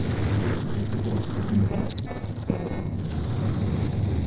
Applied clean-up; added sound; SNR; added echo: neural separator model SepFormer DNS4.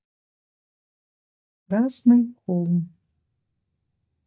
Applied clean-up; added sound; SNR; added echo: neural mask model DeepFilterNet 3.